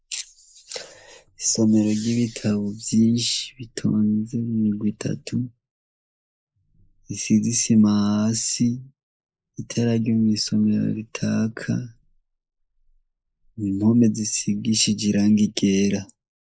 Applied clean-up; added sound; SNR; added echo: neural mask model Resemble Enhance denoiser.